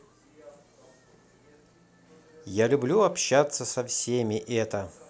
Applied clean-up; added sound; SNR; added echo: none; none; none; none.